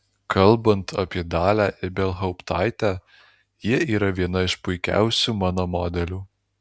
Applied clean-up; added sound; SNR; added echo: none; none; none; none.